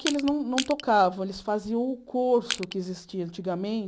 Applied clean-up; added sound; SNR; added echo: none; Crushing; 8 dB; none.